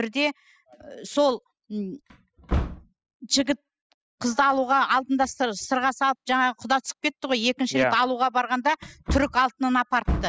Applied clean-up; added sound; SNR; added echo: classical method spectral subtraction.